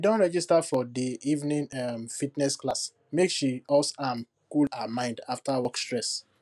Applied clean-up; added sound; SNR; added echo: none; none; none; none.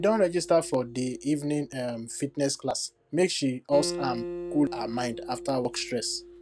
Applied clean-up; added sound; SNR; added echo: none; Acoustic guitar; 12 dB; none.